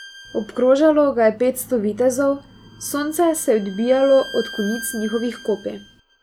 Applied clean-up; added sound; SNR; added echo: none; Bowed string instrument; 19 dB; none.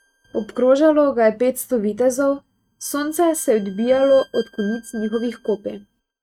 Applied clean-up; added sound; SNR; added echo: neural mask model RNNoise.